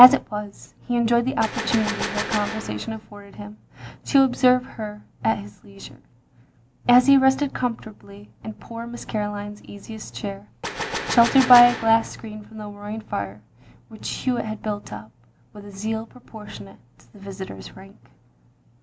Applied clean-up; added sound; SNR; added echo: none; Gunshot, gunfire; 6 dB; none.